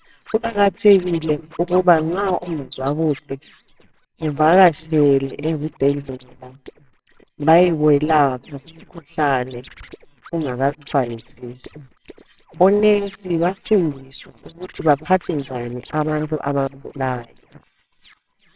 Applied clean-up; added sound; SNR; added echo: neural separator model SepFormer WHAMR!.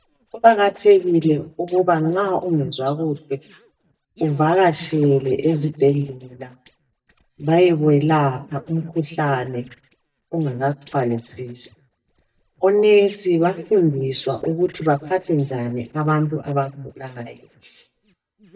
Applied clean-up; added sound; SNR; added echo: neural mask model DeepFilterNet 3.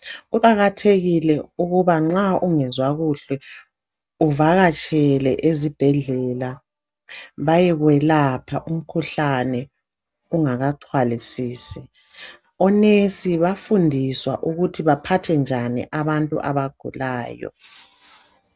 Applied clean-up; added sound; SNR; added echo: none; none; none; none.